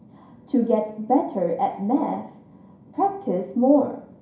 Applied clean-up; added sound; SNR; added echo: none; none; none; reverberation time 0.5 s.